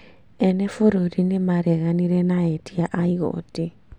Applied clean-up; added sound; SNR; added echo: none; none; none; none.